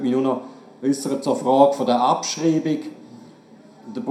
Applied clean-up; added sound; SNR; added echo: none; none; none; reverberation time 0.4 s.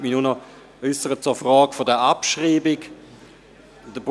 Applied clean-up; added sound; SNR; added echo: none; none; none; none.